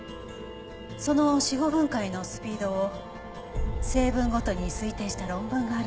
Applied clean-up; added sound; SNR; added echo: none; none; none; none.